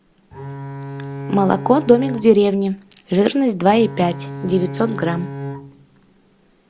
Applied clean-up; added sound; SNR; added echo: none; Bowed string instrument; 12 dB; none.